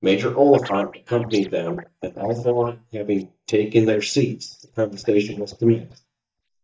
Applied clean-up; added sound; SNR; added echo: neural mask model DeepFilterNet 3.